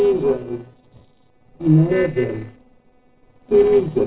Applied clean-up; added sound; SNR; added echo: neural separator model SepFormer DNS4.